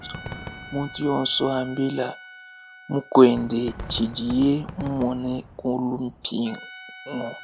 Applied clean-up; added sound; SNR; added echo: none; Fireworks + Trumpet; 15 dB; none.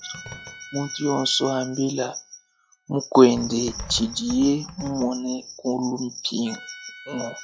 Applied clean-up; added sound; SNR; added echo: classical method log-MMSE.